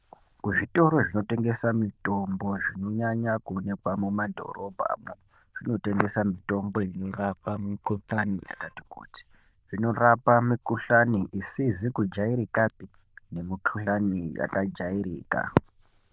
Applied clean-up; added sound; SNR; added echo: neural diffusion model UNIVERSE++.